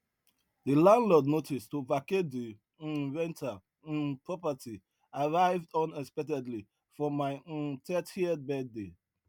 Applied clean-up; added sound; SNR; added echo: none; none; none; none.